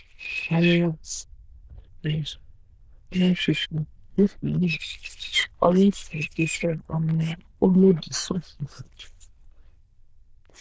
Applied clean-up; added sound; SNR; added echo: neural diffusion model UNIVERSE++.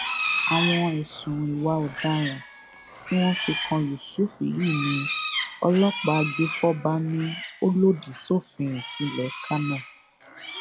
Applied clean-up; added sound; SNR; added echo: none; Livestock, farm animals, working animals; 6 dB; none.